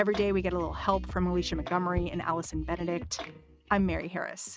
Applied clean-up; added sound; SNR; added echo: neural mask model RNNoise.